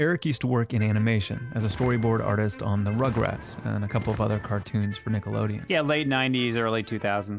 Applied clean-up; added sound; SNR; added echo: none; Walk, footsteps; 14 dB; none.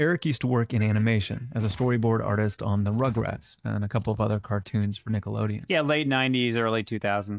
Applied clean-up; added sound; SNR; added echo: neural mask model DeepFilterNet 3.